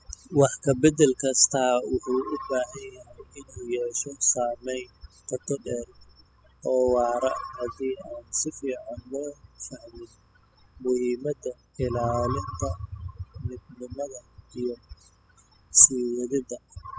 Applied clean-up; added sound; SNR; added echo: classical method spectral subtraction.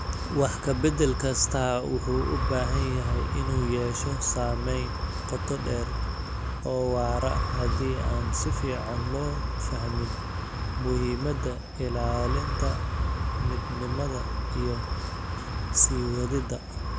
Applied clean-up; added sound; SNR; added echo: none; Wind; -1 dB; none.